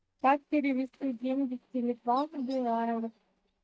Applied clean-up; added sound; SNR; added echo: neural mask model DeepFilterNet 3.